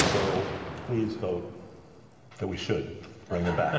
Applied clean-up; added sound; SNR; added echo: none; Explosion; 4 dB; reverberation time 1.7 s.